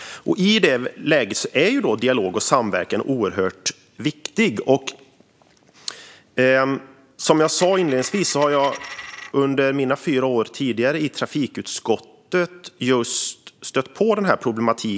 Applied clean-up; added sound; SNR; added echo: none; Coin (dropping); 15 dB; none.